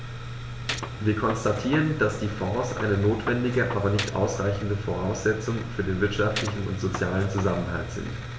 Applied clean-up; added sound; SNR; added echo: none; Gunshot, gunfire + Gunshot, gunfire; 13 dB; none.